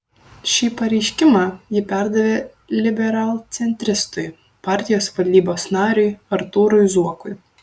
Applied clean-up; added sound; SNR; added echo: none; none; none; none.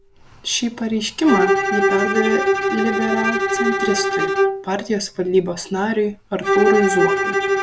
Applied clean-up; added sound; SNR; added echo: none; Bowed string instrument; -1 dB; none.